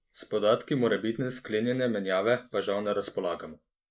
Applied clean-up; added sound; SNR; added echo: neural mask model Resemble Enhance denoiser.